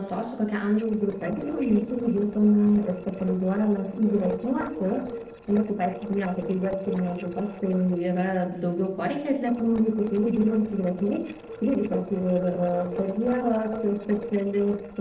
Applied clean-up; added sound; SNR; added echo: neural separator model SepFormer DNS4.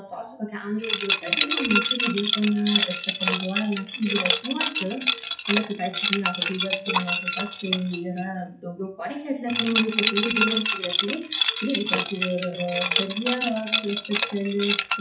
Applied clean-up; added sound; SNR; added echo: classical method WPE with log-MMSE.